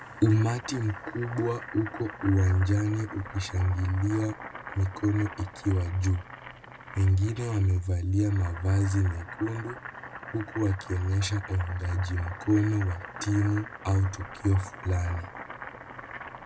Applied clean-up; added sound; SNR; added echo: none; Boiling; 14 dB; none.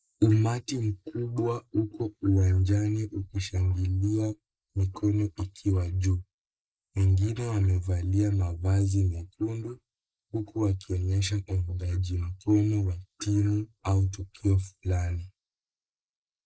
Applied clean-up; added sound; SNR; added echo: neural mask model Resemble Enhance denoiser.